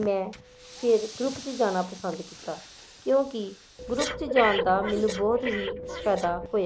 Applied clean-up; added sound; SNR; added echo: none; Breathing; 8 dB; none.